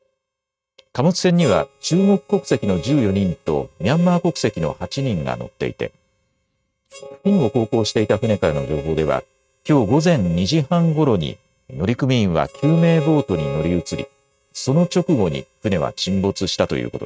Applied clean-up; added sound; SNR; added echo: neural mask model RNNoise.